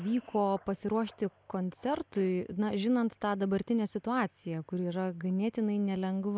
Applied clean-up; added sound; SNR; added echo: none; none; none; none.